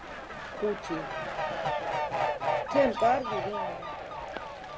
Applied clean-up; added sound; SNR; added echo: none; Fowl; -1 dB; none.